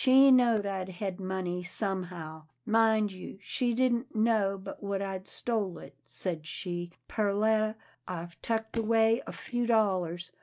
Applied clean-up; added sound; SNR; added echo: neural mask model DeepFilterNet 3.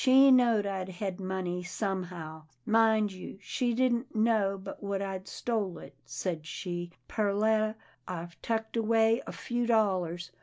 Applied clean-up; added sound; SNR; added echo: none; none; none; none.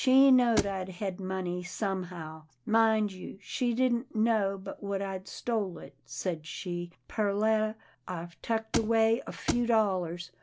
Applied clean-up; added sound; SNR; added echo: none; Thump, thud; 6 dB; none.